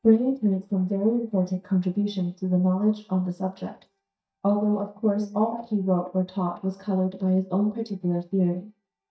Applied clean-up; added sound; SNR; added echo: neural mask model DeepFilterNet 3.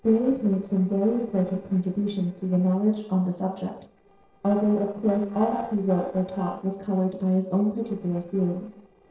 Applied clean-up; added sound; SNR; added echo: neural separator model SepFormer DNS4.